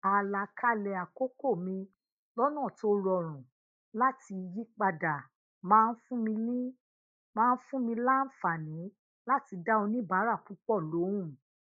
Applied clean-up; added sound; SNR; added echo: neural mask model DeepFilterNet 3.